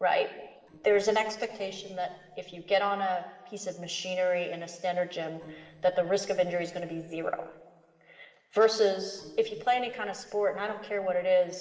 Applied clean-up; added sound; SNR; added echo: neural separator model SepFormer DNS4.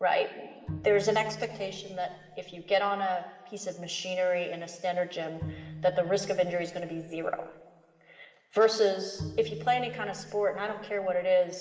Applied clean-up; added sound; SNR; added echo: none; Bowed string instrument; 14 dB; reverberation time 2.5 s.